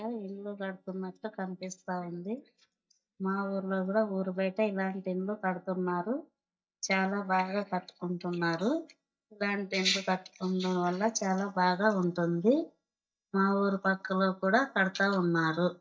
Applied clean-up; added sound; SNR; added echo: neural mask model DeepFilterNet 3.